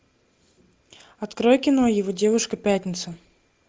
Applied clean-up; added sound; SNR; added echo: none; none; none; none.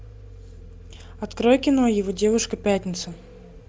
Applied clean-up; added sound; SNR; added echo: none; Vehicle; 18 dB; none.